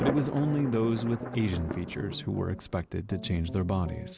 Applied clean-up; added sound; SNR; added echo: none; Thunder; 10 dB; none.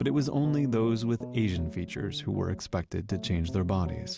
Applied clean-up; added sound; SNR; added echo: none; none; none; none.